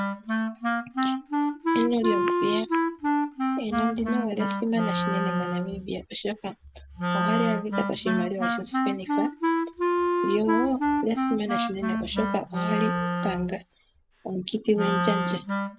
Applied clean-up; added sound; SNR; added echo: none; Wind instrument, woodwind instrument; -2 dB; none.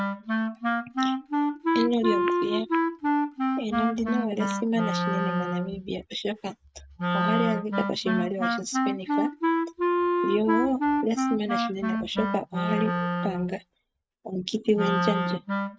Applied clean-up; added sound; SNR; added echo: neural mask model RNNoise.